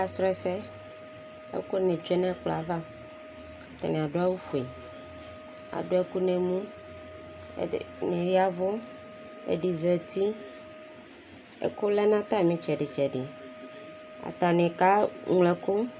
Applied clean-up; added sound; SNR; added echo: none; Wind instrument, woodwind instrument; 18 dB; none.